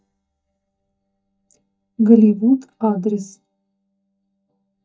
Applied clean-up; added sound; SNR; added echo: neural mask model DeepFilterNet 3.